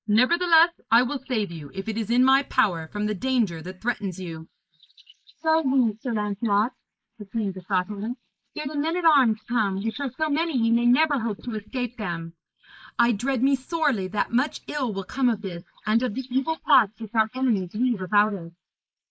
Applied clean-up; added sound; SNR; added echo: neural mask model Resemble Enhance denoiser.